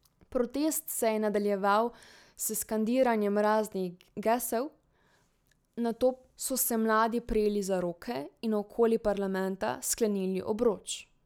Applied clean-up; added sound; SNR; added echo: none; none; none; none.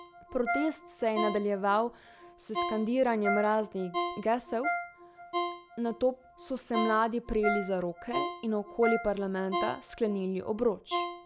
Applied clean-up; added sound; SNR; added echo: none; Ringtone; 5 dB; none.